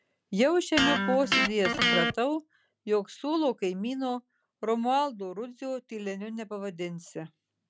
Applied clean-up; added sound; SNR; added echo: none; Electric guitar; -1 dB; none.